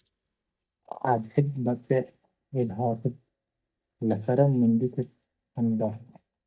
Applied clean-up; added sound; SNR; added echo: neural mask model DeepFilterNet 3.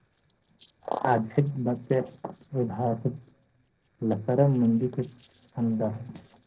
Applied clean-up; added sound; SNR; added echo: neural separator model SepFormer DNS4.